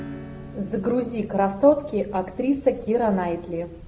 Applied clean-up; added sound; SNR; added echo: none; Acoustic guitar / Strum; 18 dB; none.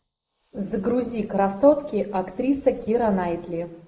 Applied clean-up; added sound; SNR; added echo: neural mask model Resemble Enhance denoiser.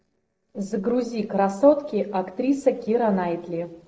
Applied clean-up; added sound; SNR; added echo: neural separator model SepFormer DNS4.